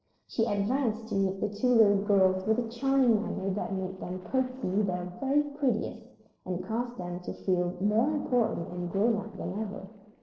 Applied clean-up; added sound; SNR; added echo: neural separator model SepFormer DNS4.